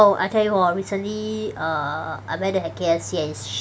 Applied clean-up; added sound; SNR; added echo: none; none; none; none.